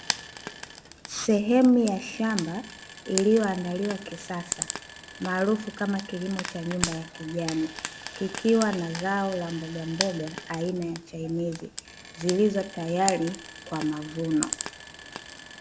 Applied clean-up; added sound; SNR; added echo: none; Frying (food); 9 dB; none.